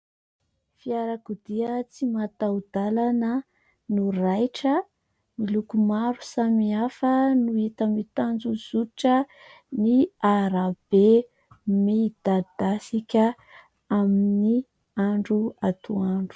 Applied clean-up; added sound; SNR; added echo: none; none; none; none.